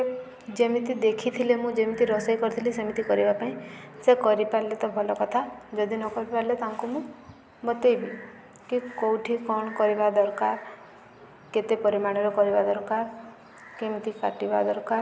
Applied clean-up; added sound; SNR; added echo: none; none; none; none.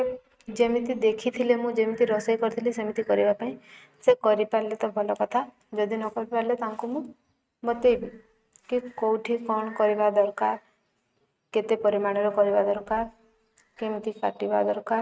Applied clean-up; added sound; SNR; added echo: neural mask model RNNoise.